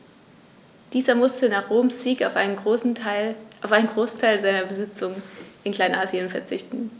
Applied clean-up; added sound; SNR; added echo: none; none; none; none.